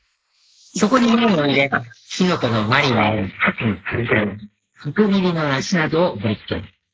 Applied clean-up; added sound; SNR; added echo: neural mask model Resemble Enhance denoiser.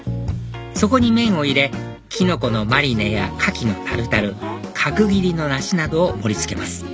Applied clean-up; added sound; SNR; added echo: none; none; none; none.